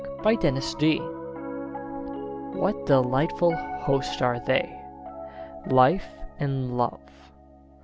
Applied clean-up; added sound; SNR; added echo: none; Piano; 9 dB; none.